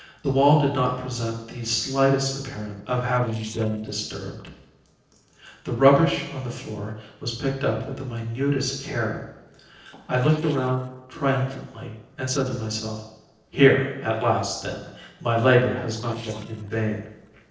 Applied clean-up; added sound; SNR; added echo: neural separator model SepFormer DNS4.